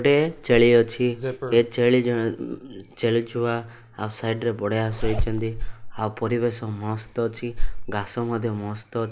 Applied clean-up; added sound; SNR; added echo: none; Zipper (clothing); 6 dB; none.